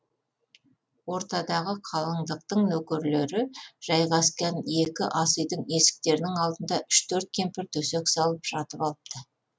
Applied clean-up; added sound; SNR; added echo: none; none; none; none.